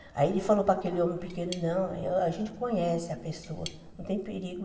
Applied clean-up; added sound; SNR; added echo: none; Cutlery, silverware / Tap; 19 dB; reverberation time 1.8 s.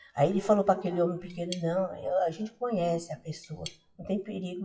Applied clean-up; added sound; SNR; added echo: classical method WPE with log-MMSE.